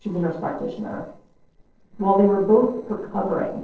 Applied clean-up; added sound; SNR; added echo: neural separator model SepFormer DNS4.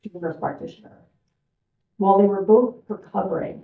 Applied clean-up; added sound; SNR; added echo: neural mask model DeepFilterNet 3.